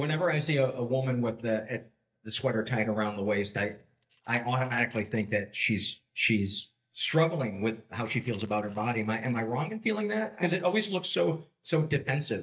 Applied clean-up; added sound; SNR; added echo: neural mask model DeepFilterNet 3.